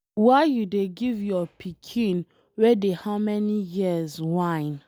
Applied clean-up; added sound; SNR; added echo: none; none; none; none.